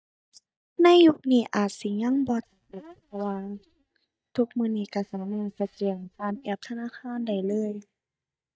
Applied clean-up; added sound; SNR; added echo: neural mask model DeepFilterNet 3.